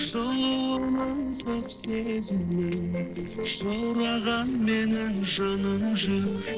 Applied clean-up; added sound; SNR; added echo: neural separator model SepFormer DNS4.